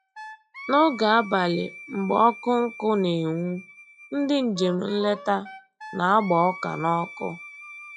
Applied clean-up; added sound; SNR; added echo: classical method log-MMSE.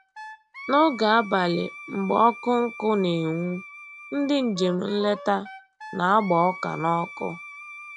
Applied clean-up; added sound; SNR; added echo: none; Wind instrument, woodwind instrument; 16 dB; none.